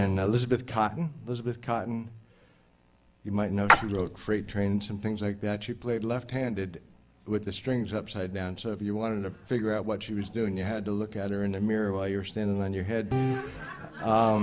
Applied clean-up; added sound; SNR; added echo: none; Splash, splatter; -2 dB; none.